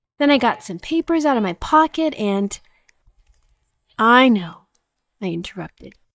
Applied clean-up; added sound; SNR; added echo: neural mask model DeepFilterNet 3.